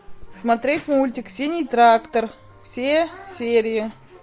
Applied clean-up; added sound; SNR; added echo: none; none; none; none.